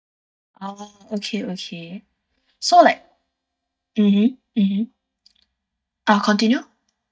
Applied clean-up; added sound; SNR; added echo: neural mask model DeepFilterNet 3.